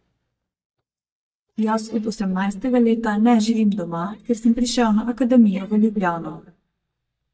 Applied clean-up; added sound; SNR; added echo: neural mask model DeepFilterNet 3.